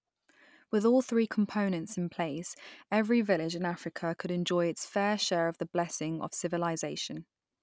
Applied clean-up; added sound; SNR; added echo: none; none; none; none.